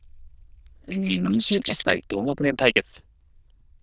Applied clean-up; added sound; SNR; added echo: neural diffusion model UNIVERSE++.